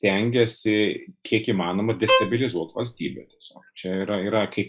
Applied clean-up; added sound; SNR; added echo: classical method log-MMSE.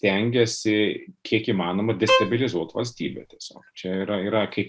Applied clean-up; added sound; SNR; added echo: none; Bowed string instrument; 2 dB; none.